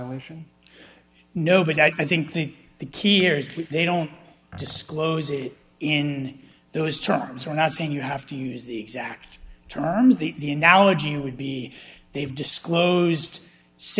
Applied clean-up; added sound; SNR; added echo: none; none; none; none.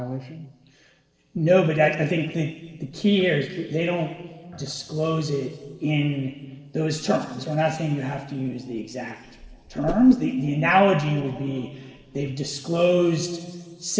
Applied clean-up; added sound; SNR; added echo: neural separator model SepFormer DNS4.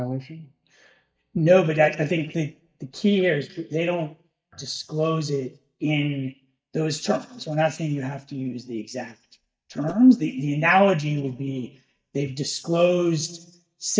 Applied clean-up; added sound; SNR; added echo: neural mask model DeepFilterNet 3.